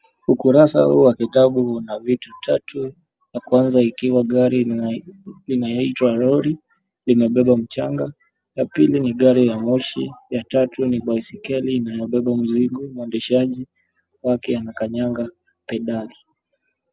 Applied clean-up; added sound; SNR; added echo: none; none; none; none.